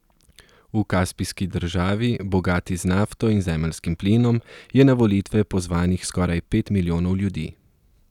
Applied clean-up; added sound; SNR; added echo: none; none; none; none.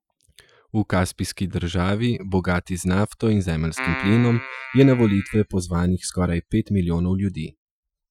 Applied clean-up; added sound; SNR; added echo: classical method Wiener filter.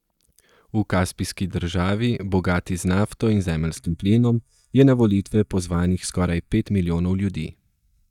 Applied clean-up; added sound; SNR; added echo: neural mask model DeepFilterNet 3.